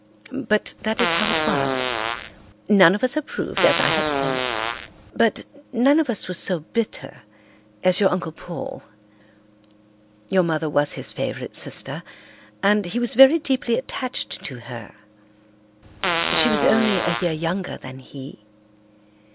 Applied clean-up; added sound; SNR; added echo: none; Fart; 0 dB; none.